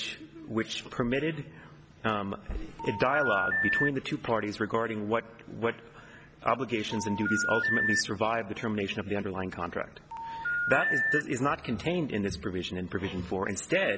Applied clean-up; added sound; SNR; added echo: none; Telephone; 0 dB; none.